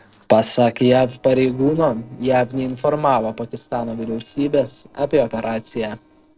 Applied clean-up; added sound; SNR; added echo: neural separator model SepFormer DNS4.